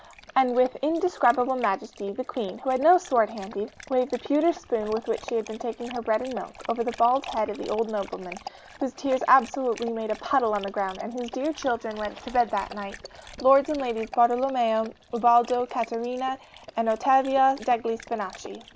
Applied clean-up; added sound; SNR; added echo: none; Dog; 19 dB; none.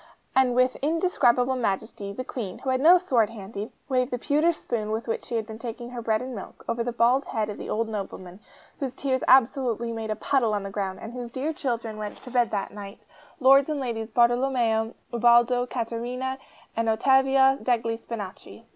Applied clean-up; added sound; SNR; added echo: none; none; none; none.